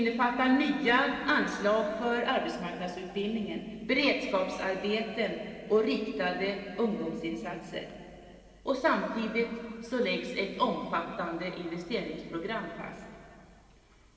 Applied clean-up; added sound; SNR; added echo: none; none; none; reverberation time 2.5 s.